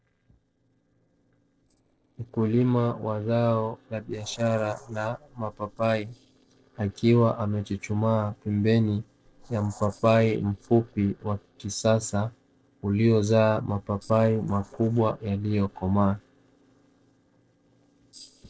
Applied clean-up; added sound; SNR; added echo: neural separator model SepFormer DNS4.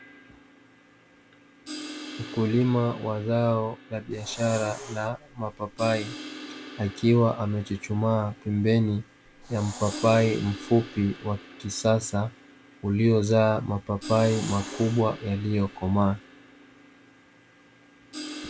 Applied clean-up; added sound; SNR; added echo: none; Crash cymbal + Hiss; 15 dB; none.